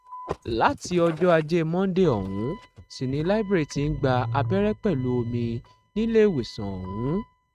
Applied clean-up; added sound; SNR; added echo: neural mask model RNNoise.